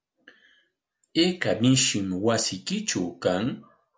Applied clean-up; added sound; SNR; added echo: none; none; none; none.